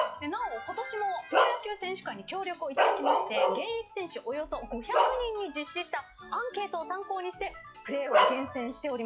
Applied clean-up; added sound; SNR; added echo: classical method log-MMSE.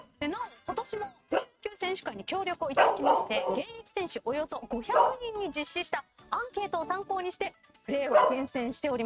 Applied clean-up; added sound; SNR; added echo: neural mask model RNNoise.